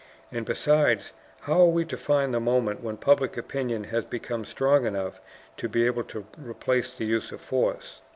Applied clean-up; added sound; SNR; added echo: none; none; none; none.